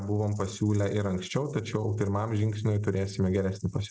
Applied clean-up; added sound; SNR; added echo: neural mask model RNNoise.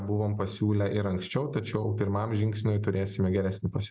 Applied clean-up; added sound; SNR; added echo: neural mask model Resemble Enhance denoiser.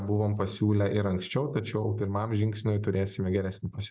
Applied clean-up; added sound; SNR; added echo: neural mask model DeepFilterNet 3.